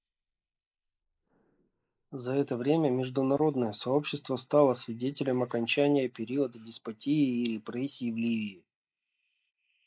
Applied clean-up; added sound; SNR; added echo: neural mask model Resemble Enhance denoiser.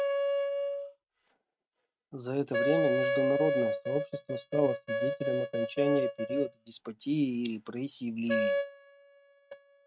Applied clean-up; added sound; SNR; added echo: neural mask model RNNoise.